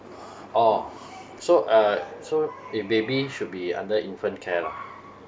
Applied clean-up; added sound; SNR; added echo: none; none; none; none.